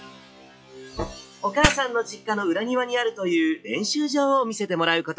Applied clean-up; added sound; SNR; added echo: classical method log-MMSE.